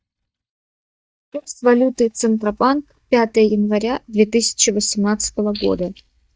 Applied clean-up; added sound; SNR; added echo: neural mask model DeepFilterNet 3.